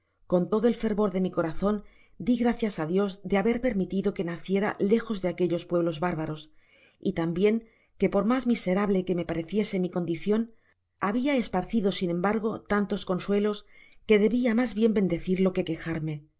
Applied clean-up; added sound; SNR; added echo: none; none; none; none.